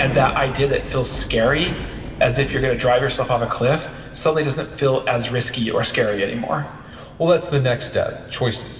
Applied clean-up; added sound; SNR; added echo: none; Bicycle; 13 dB; reverberation time 2.3 s.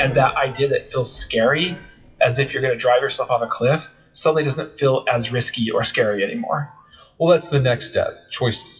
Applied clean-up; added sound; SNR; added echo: classical method WPE with log-MMSE.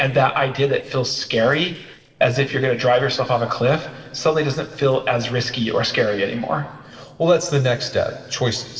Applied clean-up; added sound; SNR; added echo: neural separator model SepFormer DNS4.